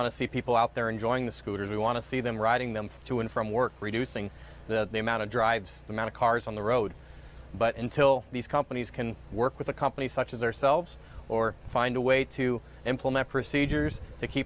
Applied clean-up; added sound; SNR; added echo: none; none; none; none.